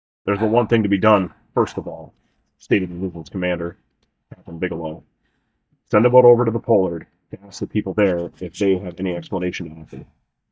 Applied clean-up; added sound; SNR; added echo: neural mask model DeepFilterNet 3.